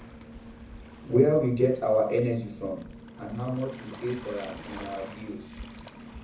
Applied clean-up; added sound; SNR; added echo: none; Waves, surf; 15 dB; reverberation time 0.5 s.